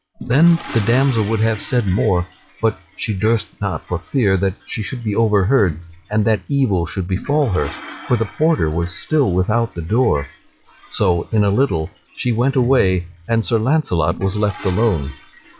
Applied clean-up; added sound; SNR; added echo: classical method log-MMSE.